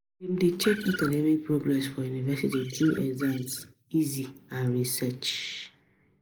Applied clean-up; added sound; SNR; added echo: neural mask model Resemble Enhance denoiser.